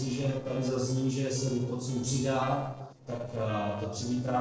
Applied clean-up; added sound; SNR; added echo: neural separator model SepFormer DNS4.